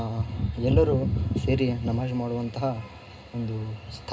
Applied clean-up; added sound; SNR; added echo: none; none; none; reverberation time 0.2 s.